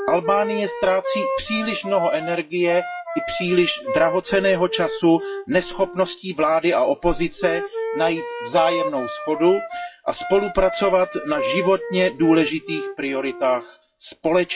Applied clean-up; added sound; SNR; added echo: classical method WPE with log-MMSE.